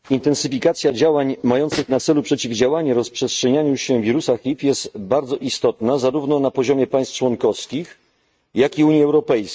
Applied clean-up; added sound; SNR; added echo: neural mask model RNNoise.